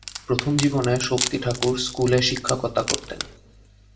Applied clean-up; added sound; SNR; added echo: none; Wood; 7 dB; reverberation time 0.6 s.